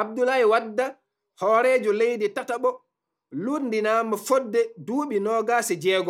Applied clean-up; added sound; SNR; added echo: none; none; none; none.